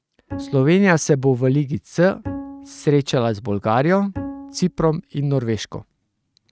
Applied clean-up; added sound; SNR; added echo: neural mask model RNNoise.